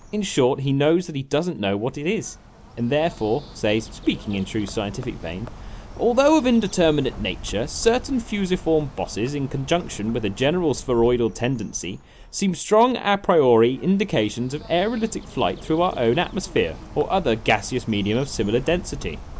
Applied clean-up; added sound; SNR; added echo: none; Bird; 16 dB; none.